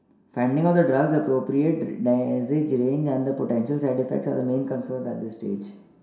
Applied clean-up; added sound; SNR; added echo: none; none; none; reverberation time 0.7 s.